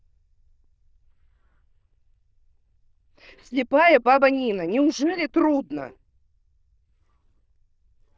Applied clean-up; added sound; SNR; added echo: neural diffusion model UNIVERSE++.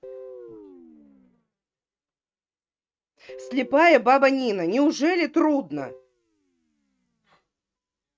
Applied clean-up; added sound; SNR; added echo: neural mask model RNNoise.